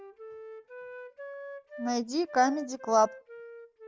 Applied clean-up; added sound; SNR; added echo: none; Wind instrument, woodwind instrument; 14 dB; none.